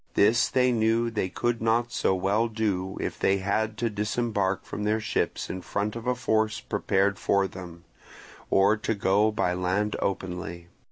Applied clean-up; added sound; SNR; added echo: none; none; none; none.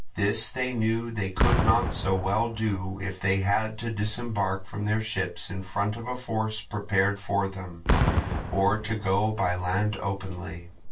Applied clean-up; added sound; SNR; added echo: none; Boom; 5 dB; reverberation time 0.2 s.